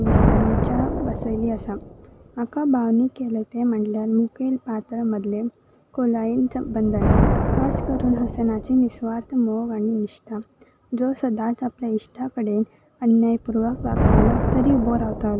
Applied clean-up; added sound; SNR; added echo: none; Thunder; 2 dB; none.